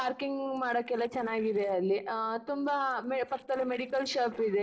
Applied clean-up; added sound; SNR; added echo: neural separator model SepFormer DNS4.